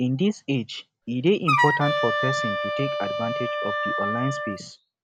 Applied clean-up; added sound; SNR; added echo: none; Wind instrument, woodwind instrument; -1 dB; none.